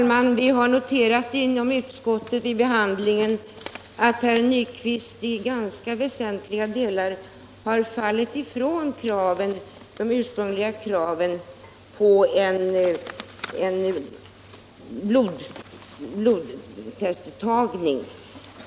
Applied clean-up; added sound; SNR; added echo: none; none; none; none.